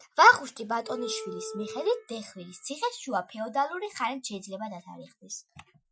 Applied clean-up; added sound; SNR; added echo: classical method Wiener filter.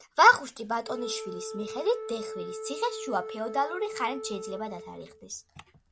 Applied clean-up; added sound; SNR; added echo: none; Wind instrument, woodwind instrument; 10 dB; none.